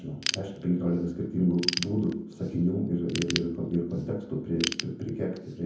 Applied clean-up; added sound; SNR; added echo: none; Ratchet, pawl / Tools; 9 dB; reverberation time 0.7 s.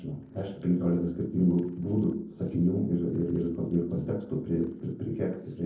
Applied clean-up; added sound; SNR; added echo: neural separator model SepFormer DNS4.